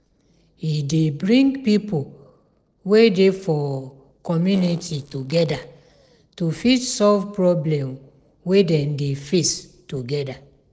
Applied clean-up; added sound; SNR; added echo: neural separator model SepFormer DNS4.